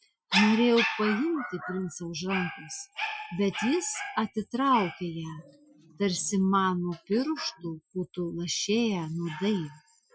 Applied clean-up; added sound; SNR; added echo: classical method Wiener filter.